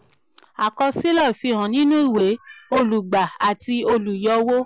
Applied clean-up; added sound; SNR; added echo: none; none; none; none.